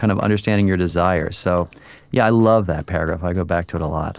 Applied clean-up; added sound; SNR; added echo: neural separator model SepFormer DNS4.